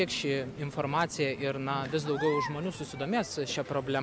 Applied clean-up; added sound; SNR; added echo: none; none; none; none.